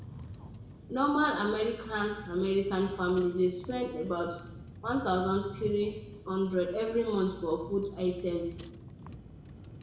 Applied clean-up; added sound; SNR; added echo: none; Vehicle; 15 dB; reverberation time 0.8 s.